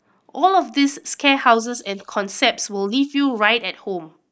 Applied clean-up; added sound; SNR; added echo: neural mask model Resemble Enhance denoiser.